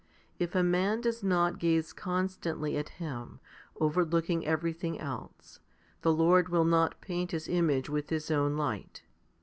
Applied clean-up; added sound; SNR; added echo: none; none; none; none.